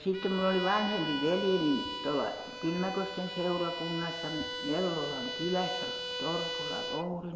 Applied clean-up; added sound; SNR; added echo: none; Bowed string instrument; 6 dB; reverberation time 1.8 s.